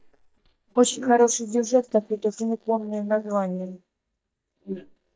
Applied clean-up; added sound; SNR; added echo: neural mask model DeepFilterNet 3.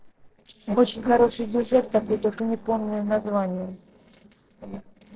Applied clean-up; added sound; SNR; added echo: neural separator model SepFormer DNS4.